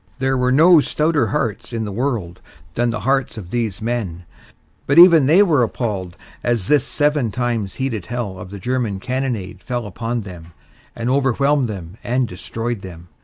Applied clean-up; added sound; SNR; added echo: none; none; none; none.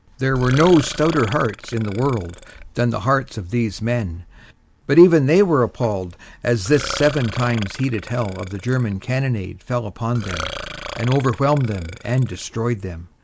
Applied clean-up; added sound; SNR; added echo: none; Burping, eructation; 13 dB; none.